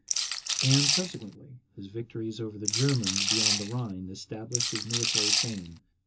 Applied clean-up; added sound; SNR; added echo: none; Rattle / Rattle (instrument); -4 dB; reverberation time 0.2 s.